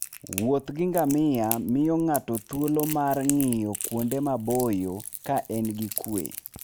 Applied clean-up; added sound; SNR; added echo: none; Crackle; 11 dB; none.